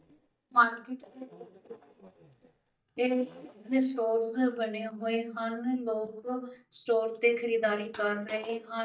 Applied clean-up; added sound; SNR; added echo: neural mask model DeepFilterNet 3.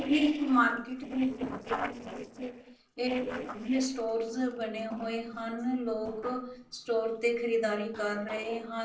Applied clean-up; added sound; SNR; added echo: neural separator model SepFormer DNS4.